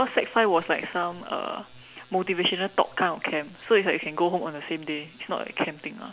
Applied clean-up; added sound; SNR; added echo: none; none; none; none.